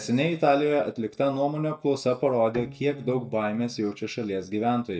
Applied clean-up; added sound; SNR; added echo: neural mask model DeepFilterNet 3.